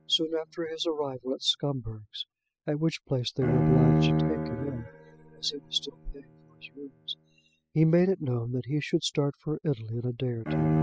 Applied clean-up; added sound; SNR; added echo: classical method spectral subtraction.